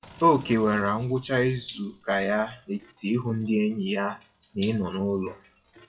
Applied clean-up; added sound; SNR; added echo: classical method WPE with log-MMSE.